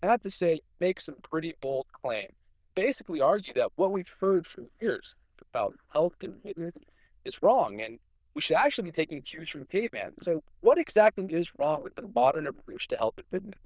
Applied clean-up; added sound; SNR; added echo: neural diffusion model UNIVERSE++.